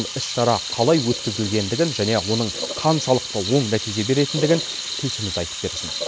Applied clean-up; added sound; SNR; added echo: none; Sink (filling or washing) / Water tap, faucet; 6 dB; none.